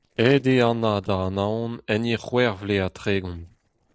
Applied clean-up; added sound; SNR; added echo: neural separator model SepFormer DNS4.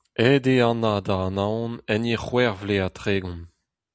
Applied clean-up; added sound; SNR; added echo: none; none; none; none.